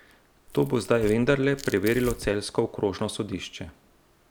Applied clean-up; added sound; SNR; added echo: none; Tearing; 15 dB; none.